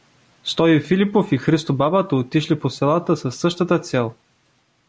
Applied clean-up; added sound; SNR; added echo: none; none; none; none.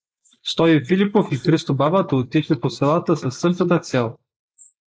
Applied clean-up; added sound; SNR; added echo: neural mask model Resemble Enhance denoiser.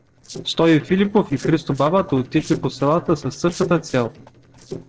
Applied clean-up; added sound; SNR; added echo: neural separator model SepFormer DNS4.